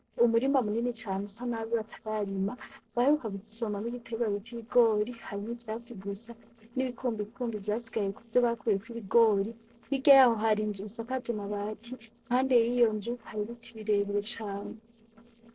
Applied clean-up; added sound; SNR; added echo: neural separator model SepFormer DNS4.